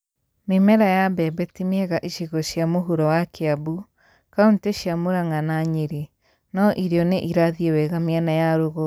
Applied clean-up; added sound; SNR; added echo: none; none; none; none.